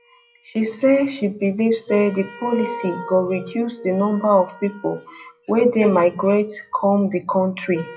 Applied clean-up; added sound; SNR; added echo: classical method WPE with log-MMSE.